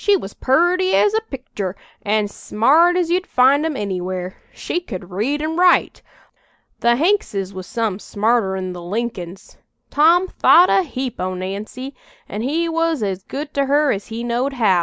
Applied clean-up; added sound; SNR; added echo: none; none; none; none.